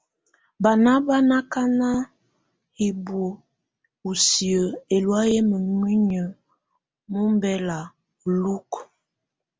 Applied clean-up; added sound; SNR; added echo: none; none; none; none.